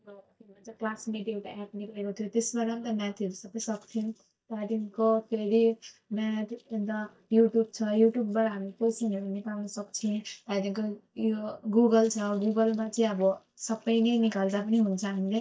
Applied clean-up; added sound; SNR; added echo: neural mask model DeepFilterNet 3.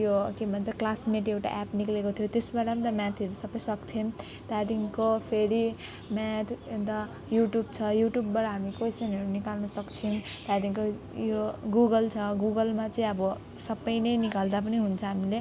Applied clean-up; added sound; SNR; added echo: none; none; none; none.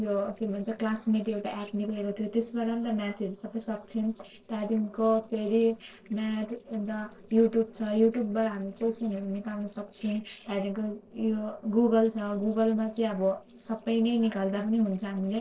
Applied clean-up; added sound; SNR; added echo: neural separator model SepFormer DNS4.